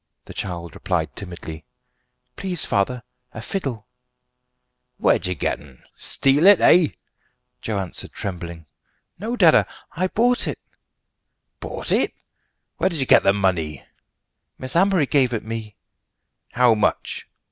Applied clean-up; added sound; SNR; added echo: none; none; none; none.